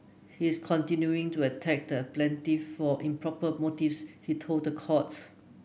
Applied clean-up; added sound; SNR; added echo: none; none; none; none.